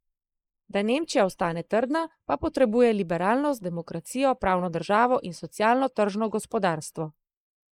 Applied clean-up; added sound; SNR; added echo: neural mask model Resemble Enhance denoiser.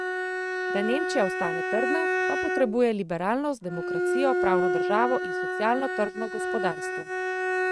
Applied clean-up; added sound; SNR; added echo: neural mask model RNNoise.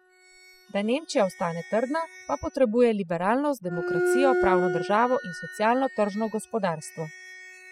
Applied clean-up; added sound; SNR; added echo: classical method spectral subtraction.